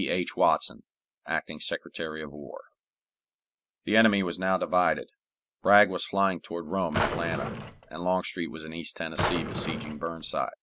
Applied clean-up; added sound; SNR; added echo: none; Drawer open or close; 4 dB; none.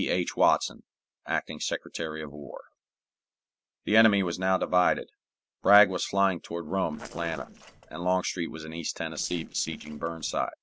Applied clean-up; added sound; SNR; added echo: neural separator model SepFormer DNS4.